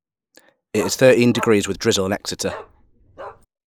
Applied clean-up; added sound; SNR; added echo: neural mask model Resemble Enhance denoiser.